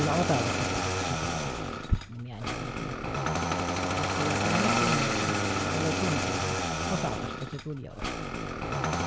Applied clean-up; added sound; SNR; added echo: none; Engine starting; -5 dB; none.